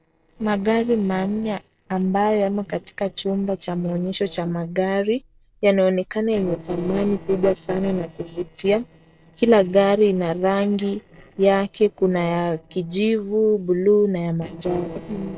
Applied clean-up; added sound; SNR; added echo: neural separator model SepFormer DNS4.